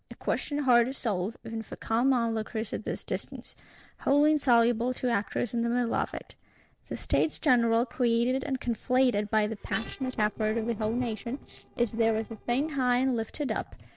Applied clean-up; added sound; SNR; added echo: neural separator model SepFormer DNS4.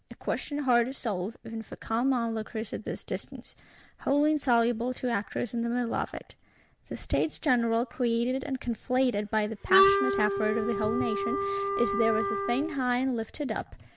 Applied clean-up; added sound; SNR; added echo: none; Wind instrument, woodwind instrument; -1 dB; none.